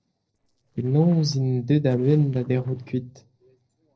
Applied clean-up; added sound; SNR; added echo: neural separator model SepFormer DNS4.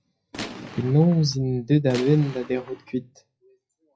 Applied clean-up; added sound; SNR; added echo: classical method WPE with log-MMSE.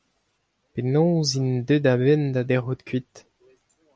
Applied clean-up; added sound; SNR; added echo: none; none; none; none.